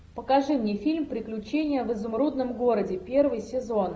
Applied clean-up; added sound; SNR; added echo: none; none; none; none.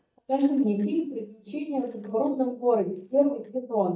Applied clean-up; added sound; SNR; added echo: neural mask model DeepFilterNet 3.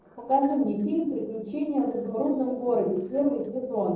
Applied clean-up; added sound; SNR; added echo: neural separator model SepFormer DNS4.